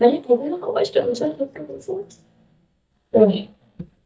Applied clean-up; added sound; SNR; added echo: neural mask model DeepFilterNet 3.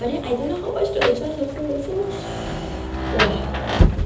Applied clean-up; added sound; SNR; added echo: none; Rain; -1 dB; reverberation time 0.7 s.